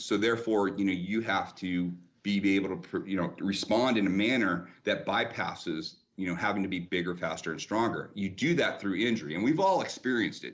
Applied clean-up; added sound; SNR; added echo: none; none; none; none.